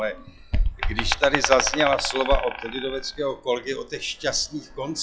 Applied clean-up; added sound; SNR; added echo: classical method log-MMSE.